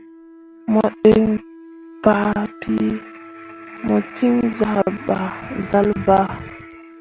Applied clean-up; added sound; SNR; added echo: none; Wind instrument, woodwind instrument; 20 dB; none.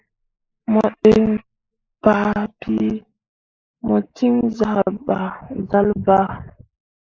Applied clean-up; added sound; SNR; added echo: neural mask model Resemble Enhance denoiser.